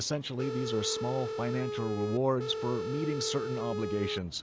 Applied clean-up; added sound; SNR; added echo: none; Telephone; 3 dB; none.